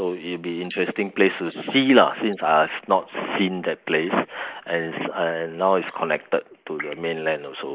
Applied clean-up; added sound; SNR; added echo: neural mask model Resemble Enhance denoiser.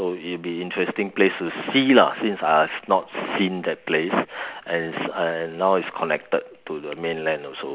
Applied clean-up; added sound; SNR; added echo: none; none; none; none.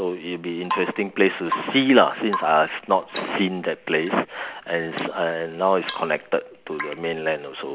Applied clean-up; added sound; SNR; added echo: none; Drip / Water tap, faucet / Rain; 13 dB; none.